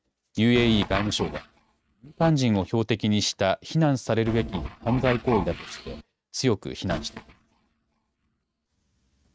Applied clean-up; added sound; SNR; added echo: neural mask model RNNoise.